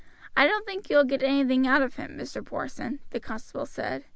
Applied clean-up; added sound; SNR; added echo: none; none; none; none.